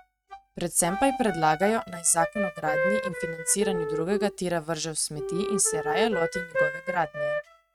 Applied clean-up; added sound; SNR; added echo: neural mask model RNNoise.